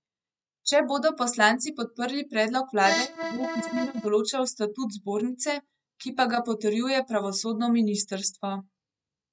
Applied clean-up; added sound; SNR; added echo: neural mask model RNNoise.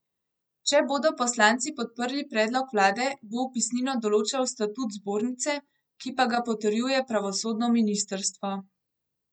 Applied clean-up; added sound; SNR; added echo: none; none; none; none.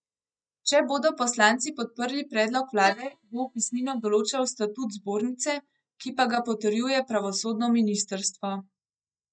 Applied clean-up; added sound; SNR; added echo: neural mask model DeepFilterNet 3.